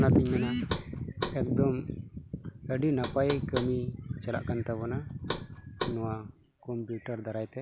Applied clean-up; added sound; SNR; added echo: none; Knock; 11 dB; none.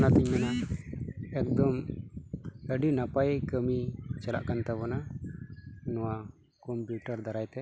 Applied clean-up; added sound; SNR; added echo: none; none; none; none.